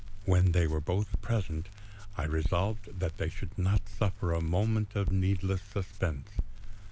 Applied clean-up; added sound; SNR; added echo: none; Crackle; 6 dB; none.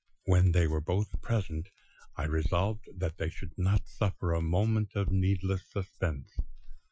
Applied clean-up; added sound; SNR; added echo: classical method Wiener filter.